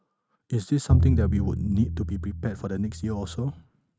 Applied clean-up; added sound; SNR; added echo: neural mask model RNNoise.